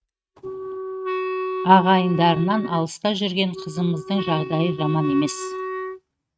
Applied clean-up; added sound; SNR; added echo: neural mask model RNNoise.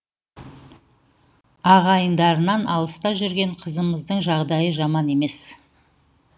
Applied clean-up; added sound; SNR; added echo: none; none; none; none.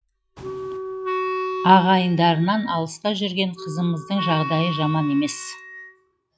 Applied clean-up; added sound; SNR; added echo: classical method log-MMSE.